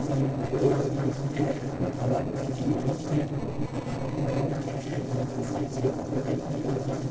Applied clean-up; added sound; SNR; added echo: neural separator model SepFormer DNS4.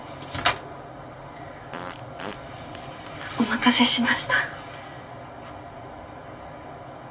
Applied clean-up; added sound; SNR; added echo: none; Fart; 15 dB; reverberation time 0.2 s.